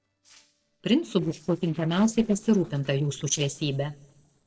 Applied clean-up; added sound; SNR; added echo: neural separator model SepFormer DNS4.